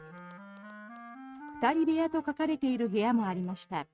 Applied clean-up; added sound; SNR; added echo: neural mask model RNNoise.